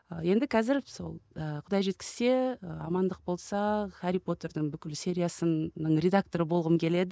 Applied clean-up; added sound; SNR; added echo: none; none; none; none.